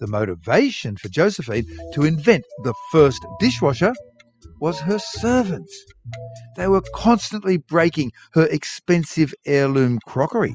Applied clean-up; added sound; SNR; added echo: classical method spectral subtraction.